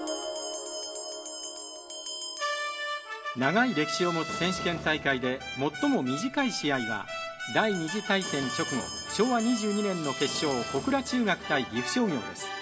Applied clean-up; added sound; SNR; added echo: none; Bell; 13 dB; reverberation time 0.4 s.